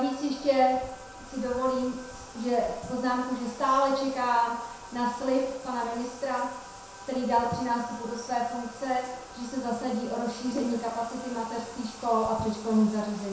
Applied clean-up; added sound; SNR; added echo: none; Bathtub (filling or washing); 16 dB; reverberation time 0.7 s.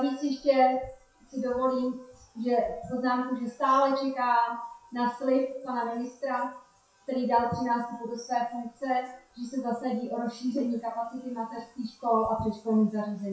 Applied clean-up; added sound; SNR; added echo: classical method WPE with log-MMSE.